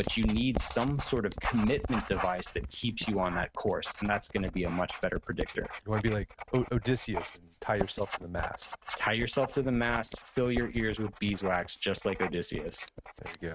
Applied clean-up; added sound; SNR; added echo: neural mask model RNNoise.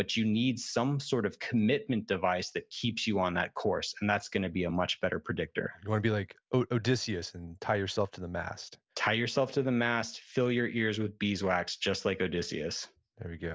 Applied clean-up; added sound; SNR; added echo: none; none; none; none.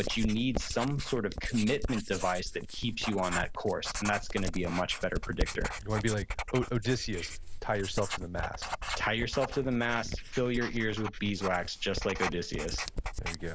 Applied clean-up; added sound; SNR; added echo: neural mask model Resemble Enhance denoiser.